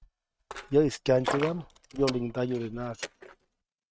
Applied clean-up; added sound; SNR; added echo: neural mask model RNNoise.